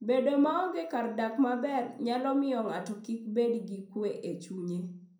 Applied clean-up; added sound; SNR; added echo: none; none; none; reverberation time 0.5 s.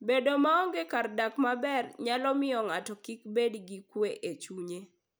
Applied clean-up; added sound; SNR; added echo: none; none; none; none.